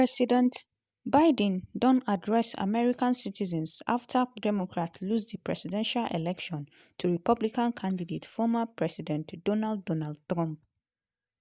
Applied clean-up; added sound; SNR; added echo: neural mask model DeepFilterNet 3.